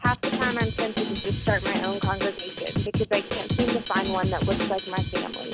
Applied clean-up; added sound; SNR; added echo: none; Drum kit; -1 dB; none.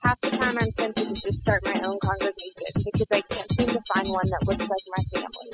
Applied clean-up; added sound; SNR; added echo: classical method spectral subtraction.